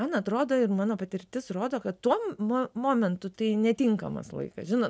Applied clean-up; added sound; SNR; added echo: none; none; none; none.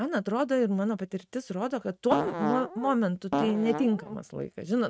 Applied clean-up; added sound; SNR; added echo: neural mask model RNNoise.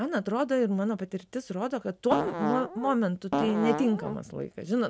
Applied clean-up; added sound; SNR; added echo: none; Fart; 3 dB; none.